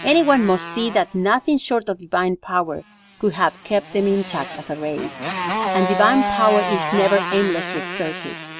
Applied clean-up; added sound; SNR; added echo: none; Motorcycle; 7 dB; none.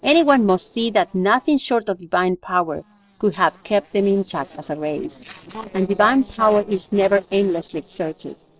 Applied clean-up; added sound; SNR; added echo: neural separator model SepFormer DNS4.